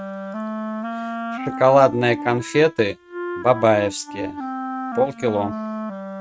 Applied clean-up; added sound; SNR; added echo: neural mask model RNNoise.